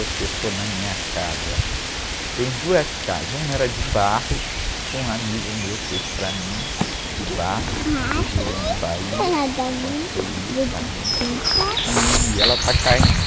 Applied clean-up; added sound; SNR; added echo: none; Bird vocalization, bird call, bird song; -4 dB; none.